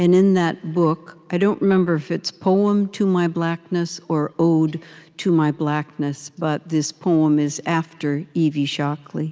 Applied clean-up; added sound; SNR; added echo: none; none; none; none.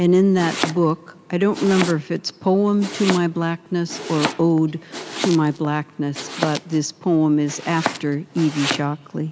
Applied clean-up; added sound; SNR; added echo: none; Domestic sounds, home sounds; 10 dB; none.